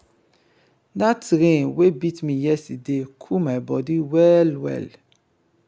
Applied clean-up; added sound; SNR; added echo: none; none; none; none.